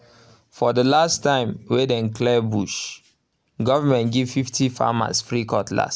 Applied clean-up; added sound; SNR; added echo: none; none; none; none.